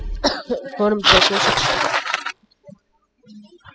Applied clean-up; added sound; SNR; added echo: classical method spectral subtraction.